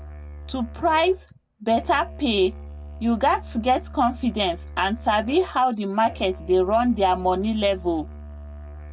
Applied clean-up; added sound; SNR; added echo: none; Musical instrument; 14 dB; none.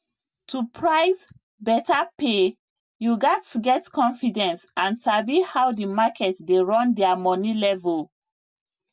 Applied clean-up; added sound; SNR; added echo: none; none; none; none.